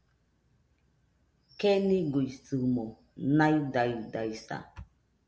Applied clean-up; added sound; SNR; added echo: none; none; none; none.